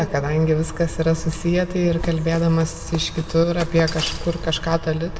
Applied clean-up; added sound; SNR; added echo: none; Run; 15 dB; reverberation time 1.2 s.